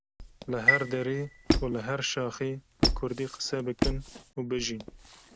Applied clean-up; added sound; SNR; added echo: none; Chime + Squeak; -2 dB; none.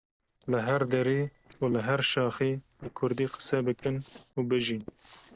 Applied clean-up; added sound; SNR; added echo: neural separator model SepFormer DNS4.